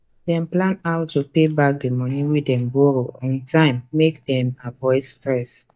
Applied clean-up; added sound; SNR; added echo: neural mask model DeepFilterNet 3.